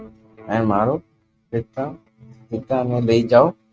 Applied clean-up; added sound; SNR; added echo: neural mask model RNNoise.